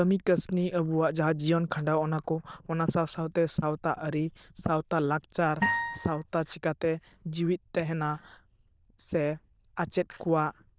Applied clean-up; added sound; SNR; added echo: neural diffusion model UNIVERSE++.